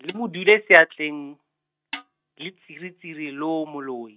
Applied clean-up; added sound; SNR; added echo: neural mask model RNNoise.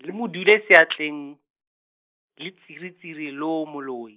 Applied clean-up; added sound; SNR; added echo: neural mask model Resemble Enhance denoiser.